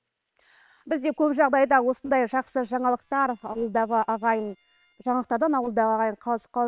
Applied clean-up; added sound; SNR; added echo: neural separator model SepFormer WHAM!.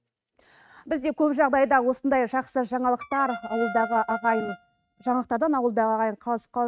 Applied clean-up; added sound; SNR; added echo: neural mask model RNNoise.